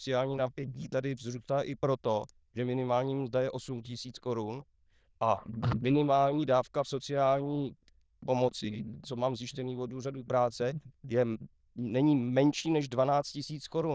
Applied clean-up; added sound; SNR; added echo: neural diffusion model UNIVERSE++.